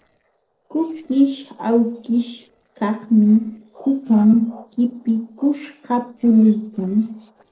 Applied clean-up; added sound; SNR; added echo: neural separator model SepFormer DNS4.